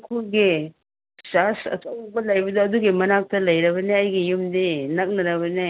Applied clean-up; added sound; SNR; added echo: none; none; none; none.